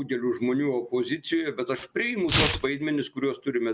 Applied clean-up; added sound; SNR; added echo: none; Tearing; 7 dB; none.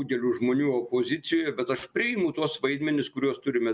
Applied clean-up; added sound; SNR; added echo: none; none; none; none.